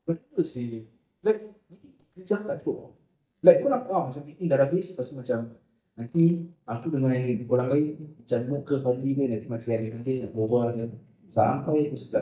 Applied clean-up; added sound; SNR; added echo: neural mask model DeepFilterNet 3.